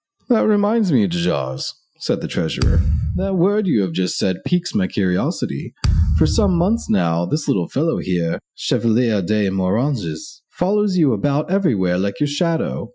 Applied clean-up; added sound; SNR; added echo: classical method Wiener filter.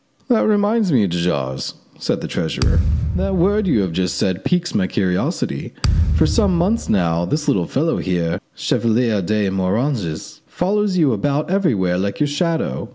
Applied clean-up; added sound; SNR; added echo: none; Thump, thud; 4 dB; none.